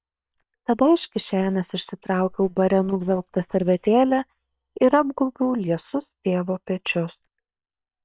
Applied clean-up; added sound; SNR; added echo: neural separator model SepFormer WHAM!.